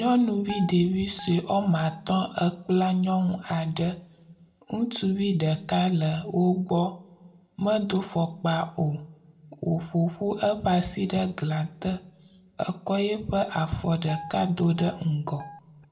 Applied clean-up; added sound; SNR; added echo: none; Guitar; 16 dB; reverberation time 0.4 s.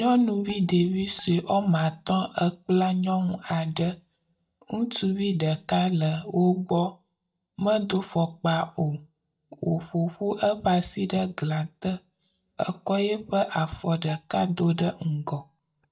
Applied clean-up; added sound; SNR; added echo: neural mask model DeepFilterNet 3.